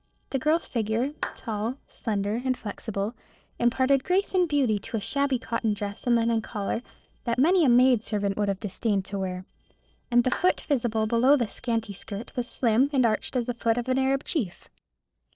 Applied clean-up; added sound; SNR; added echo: neural separator model SepFormer DNS4.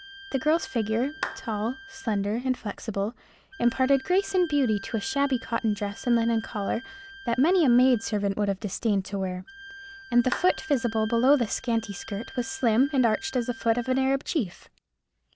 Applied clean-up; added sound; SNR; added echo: none; Wind instrument, woodwind instrument + Clapping; 17 dB; none.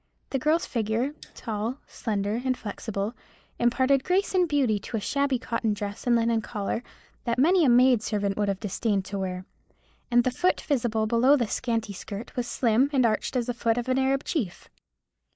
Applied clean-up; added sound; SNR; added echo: neural mask model Resemble Enhance denoiser.